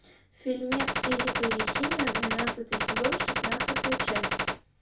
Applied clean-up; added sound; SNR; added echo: none; Gunshot, gunfire; -4 dB; reverberation time 0.2 s.